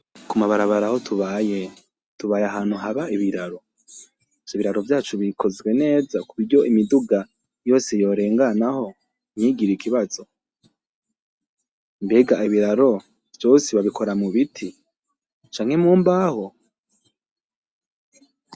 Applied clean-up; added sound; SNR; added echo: none; none; none; none.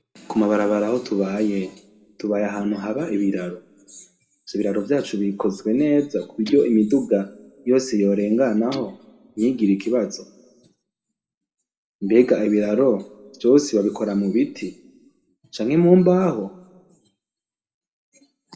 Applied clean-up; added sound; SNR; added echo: none; Guitar; 20 dB; reverberation time 1.0 s.